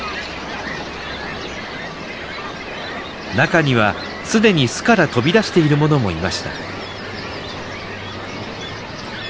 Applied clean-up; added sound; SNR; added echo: none; Subway, metro, underground; 12 dB; none.